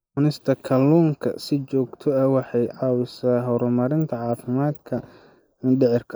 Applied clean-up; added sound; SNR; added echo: neural mask model Resemble Enhance denoiser.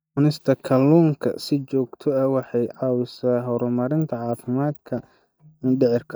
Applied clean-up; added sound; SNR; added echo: neural mask model DeepFilterNet 3.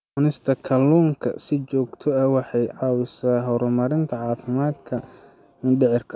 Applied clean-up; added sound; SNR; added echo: none; none; none; none.